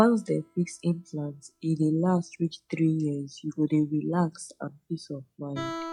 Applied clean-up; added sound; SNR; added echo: classical method log-MMSE.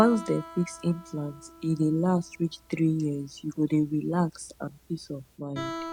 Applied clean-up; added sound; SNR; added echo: none; Guitar; 16 dB; none.